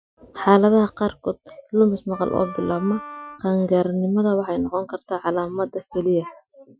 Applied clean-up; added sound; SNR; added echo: classical method Wiener filter.